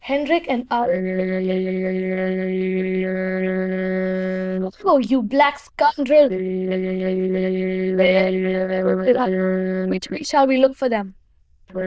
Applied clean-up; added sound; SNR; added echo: neural diffusion model UNIVERSE++.